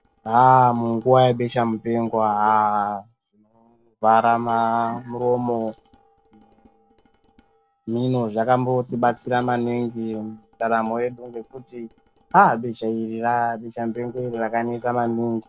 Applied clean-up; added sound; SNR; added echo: neural separator model SepFormer DNS4.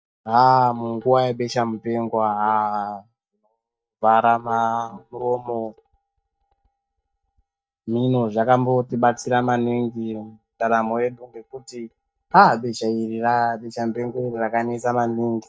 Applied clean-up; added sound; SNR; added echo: neural mask model DeepFilterNet 3.